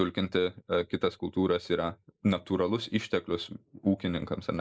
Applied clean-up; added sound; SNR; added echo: neural mask model Resemble Enhance denoiser.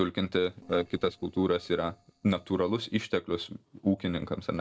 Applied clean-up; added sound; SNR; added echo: neural separator model SepFormer DNS4.